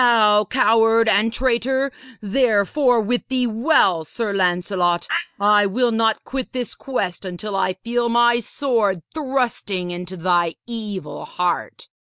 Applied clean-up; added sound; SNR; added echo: neural mask model DeepFilterNet 3.